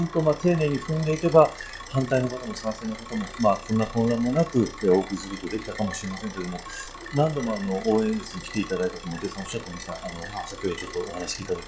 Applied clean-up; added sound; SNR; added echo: classical method log-MMSE.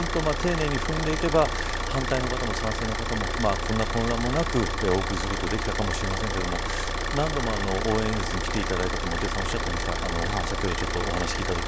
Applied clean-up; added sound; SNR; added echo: none; Idling / Car; -1 dB; none.